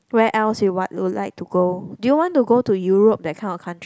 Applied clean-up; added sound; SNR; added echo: none; none; none; none.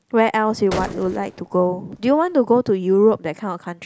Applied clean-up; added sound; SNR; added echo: none; Gunshot, gunfire; 15 dB; none.